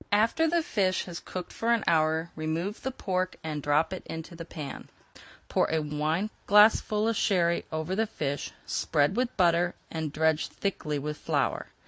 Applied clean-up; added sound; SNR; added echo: none; none; none; none.